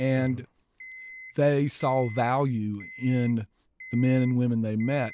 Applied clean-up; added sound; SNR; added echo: none; Alarm; 19 dB; none.